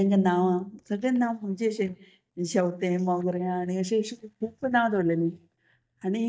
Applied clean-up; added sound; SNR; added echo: neural mask model DeepFilterNet 3.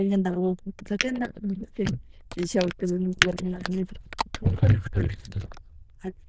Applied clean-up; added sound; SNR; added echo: neural diffusion model UNIVERSE++.